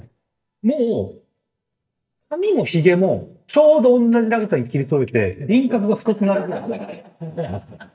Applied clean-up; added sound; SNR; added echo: neural mask model DeepFilterNet 3.